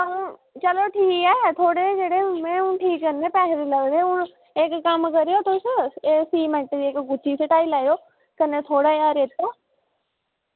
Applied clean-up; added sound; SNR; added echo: none; none; none; none.